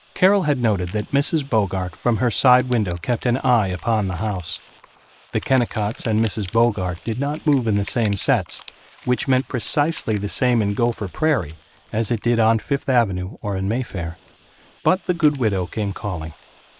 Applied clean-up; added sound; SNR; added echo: neural mask model Resemble Enhance denoiser.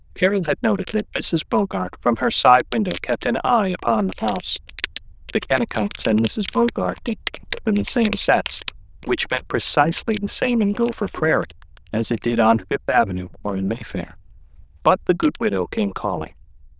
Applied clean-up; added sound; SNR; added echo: neural diffusion model UNIVERSE++.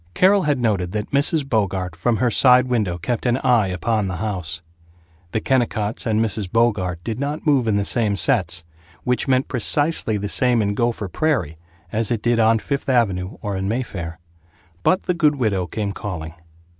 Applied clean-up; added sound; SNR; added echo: none; none; none; none.